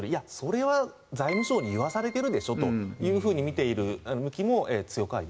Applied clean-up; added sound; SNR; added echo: none; Keyboard (musical); 15 dB; none.